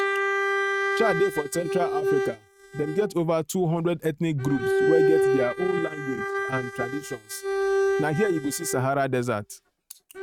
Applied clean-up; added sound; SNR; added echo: neural mask model RNNoise.